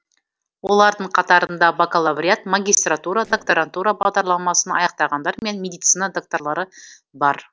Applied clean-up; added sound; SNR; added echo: neural separator model SepFormer DNS4.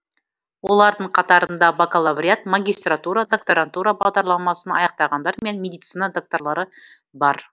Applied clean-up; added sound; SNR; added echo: neural mask model Resemble Enhance denoiser.